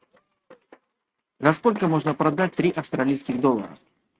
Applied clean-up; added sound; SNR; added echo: neural mask model RNNoise.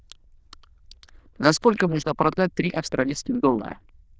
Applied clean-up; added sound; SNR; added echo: neural diffusion model UNIVERSE++.